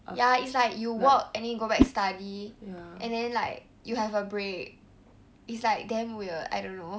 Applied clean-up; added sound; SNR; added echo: none; Whoosh, swoosh, swish; 2 dB; none.